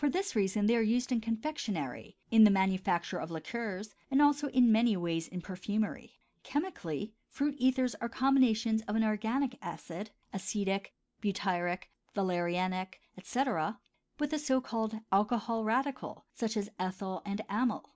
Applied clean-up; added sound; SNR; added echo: none; none; none; none.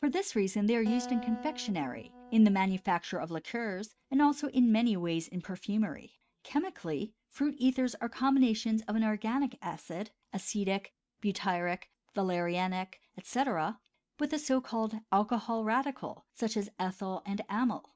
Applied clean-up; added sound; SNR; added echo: neural mask model RNNoise.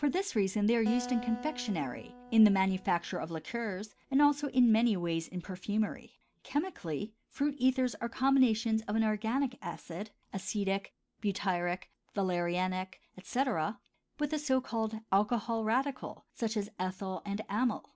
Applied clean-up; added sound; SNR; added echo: none; Acoustic guitar; 15 dB; none.